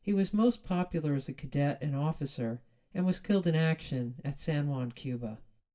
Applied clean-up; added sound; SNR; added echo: none; none; none; reverberation time 0.2 s.